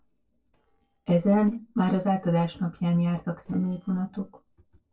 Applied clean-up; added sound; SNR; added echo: neural separator model SepFormer DNS4.